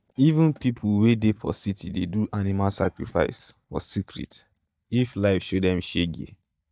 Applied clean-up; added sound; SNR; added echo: neural mask model DeepFilterNet 3.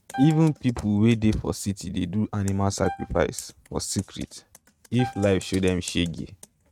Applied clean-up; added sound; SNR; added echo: neural mask model RNNoise.